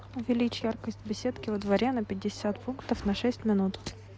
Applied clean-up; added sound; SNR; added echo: none; none; none; none.